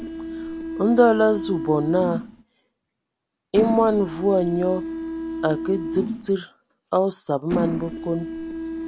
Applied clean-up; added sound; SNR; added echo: none; Mechanisms; 7 dB; none.